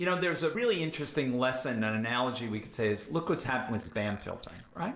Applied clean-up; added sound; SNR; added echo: neural mask model Resemble Enhance denoiser.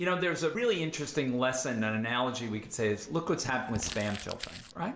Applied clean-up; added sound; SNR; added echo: none; Crumpling, crinkling; 12 dB; none.